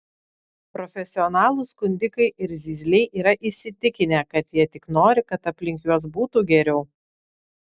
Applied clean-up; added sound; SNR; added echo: none; none; none; none.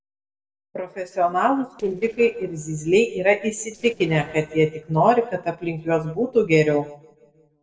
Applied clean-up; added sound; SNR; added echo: neural separator model SepFormer DNS4.